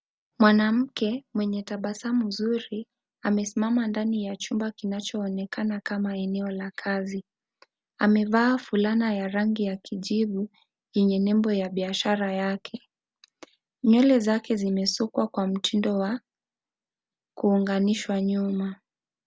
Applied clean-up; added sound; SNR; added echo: none; none; none; none.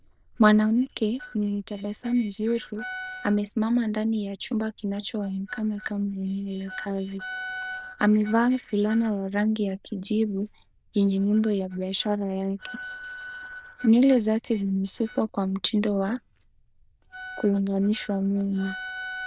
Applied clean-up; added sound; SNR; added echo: neural diffusion model UNIVERSE++.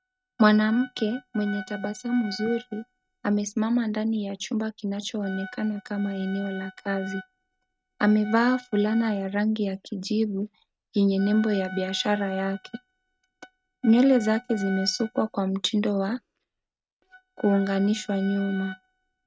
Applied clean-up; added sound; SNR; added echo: neural mask model RNNoise.